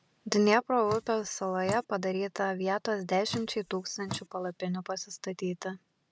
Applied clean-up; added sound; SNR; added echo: none; Drip; 12 dB; none.